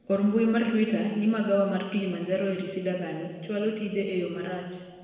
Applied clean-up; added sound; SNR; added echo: none; none; none; reverberation time 1.6 s.